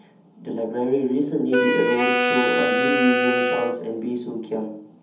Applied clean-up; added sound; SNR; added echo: none; Wind instrument, woodwind instrument; -2 dB; reverberation time 0.7 s.